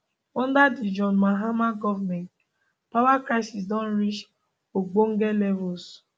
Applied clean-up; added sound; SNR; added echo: none; none; none; none.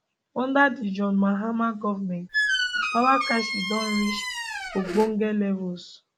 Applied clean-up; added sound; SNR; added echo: none; Squeak; 3 dB; none.